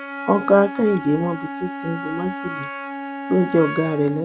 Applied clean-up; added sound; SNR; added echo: none; Wind instrument, woodwind instrument; 9 dB; none.